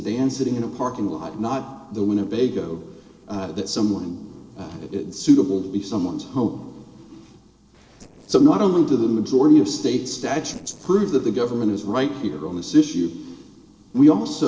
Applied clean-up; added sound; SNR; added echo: neural separator model SepFormer DNS4.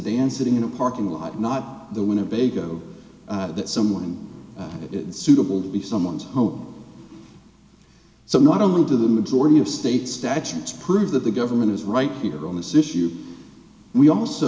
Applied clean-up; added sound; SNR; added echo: none; none; none; none.